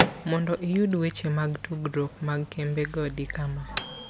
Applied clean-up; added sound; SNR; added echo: none; Microwave oven / Bell; 5 dB; none.